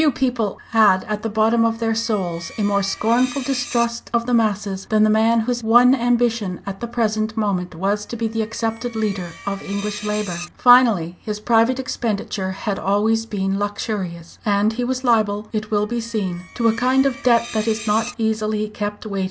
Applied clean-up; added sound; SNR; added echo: none; Screech; 18 dB; none.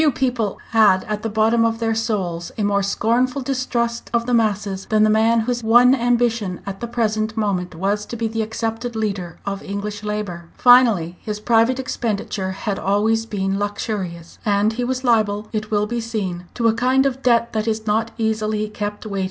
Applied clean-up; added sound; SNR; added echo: none; none; none; none.